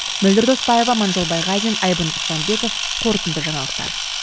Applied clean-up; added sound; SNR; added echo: none; Camera; 4 dB; none.